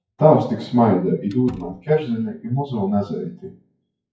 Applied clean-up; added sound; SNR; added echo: classical method WPE with log-MMSE.